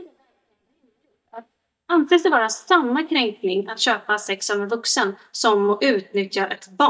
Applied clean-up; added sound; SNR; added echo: neural mask model DeepFilterNet 3.